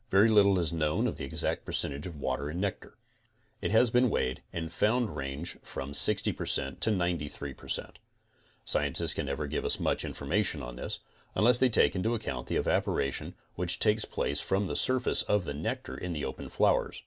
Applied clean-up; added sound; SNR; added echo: none; none; none; none.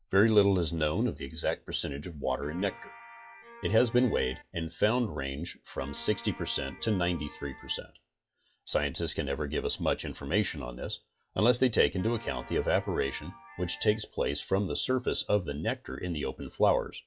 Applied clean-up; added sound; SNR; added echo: classical method log-MMSE.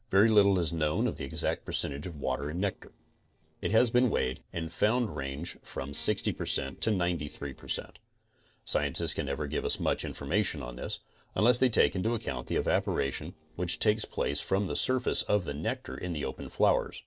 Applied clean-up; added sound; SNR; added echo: neural separator model SepFormer DNS4.